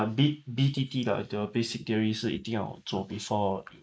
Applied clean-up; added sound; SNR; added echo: neural mask model Resemble Enhance denoiser.